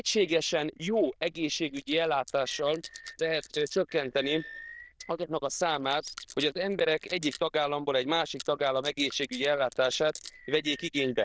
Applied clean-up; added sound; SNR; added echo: neural diffusion model UNIVERSE++.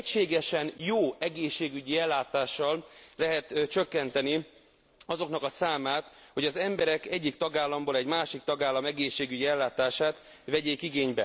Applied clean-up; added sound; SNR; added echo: none; none; none; none.